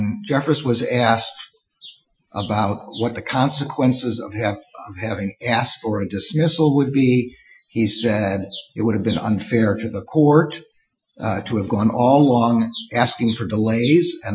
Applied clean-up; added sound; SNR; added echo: classical method Wiener filter.